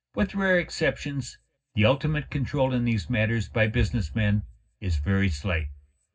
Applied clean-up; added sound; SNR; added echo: none; none; none; reverberation time 0.4 s.